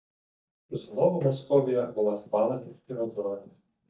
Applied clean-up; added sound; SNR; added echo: neural mask model DeepFilterNet 3.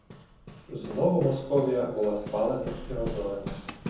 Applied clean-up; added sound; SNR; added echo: none; Hammer; 11 dB; reverberation time 0.7 s.